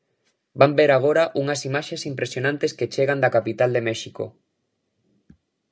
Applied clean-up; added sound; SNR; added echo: none; none; none; none.